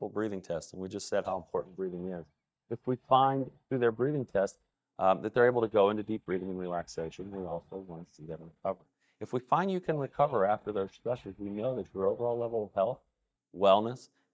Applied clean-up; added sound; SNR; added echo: neural mask model DeepFilterNet 3.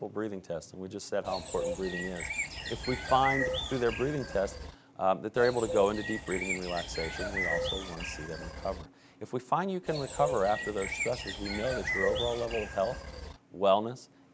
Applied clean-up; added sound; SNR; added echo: none; Bird; 4 dB; none.